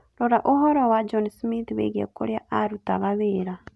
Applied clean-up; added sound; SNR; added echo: none; none; none; none.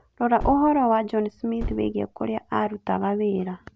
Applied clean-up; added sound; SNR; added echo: none; Gunshot, gunfire; 11 dB; none.